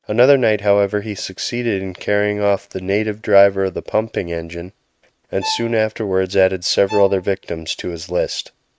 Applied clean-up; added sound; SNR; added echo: neural mask model RNNoise.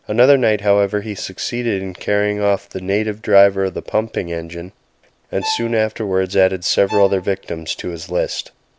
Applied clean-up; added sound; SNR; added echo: none; Bowed string instrument; 14 dB; none.